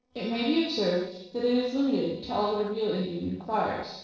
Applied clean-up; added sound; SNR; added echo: neural separator model SepFormer DNS4.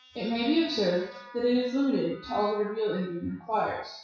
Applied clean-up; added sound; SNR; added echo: classical method WPE with log-MMSE.